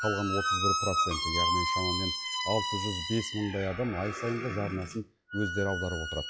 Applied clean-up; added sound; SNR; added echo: classical method log-MMSE.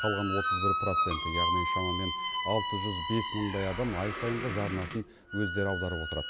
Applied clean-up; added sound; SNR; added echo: none; Squeak; -1 dB; none.